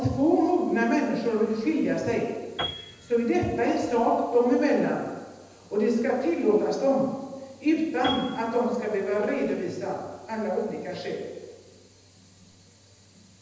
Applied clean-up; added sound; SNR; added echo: none; Piano; 19 dB; reverberation time 1.1 s.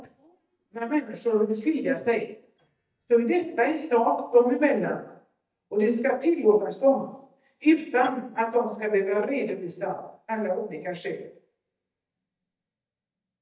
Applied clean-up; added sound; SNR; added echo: neural mask model DeepFilterNet 3.